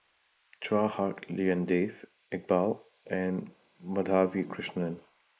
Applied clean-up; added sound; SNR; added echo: neural mask model Resemble Enhance denoiser.